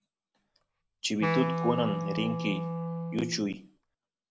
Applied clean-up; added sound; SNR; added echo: none; Wind instrument, woodwind instrument; 0 dB; none.